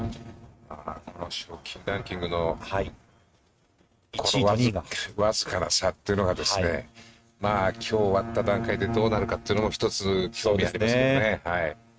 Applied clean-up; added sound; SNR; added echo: neural mask model RNNoise.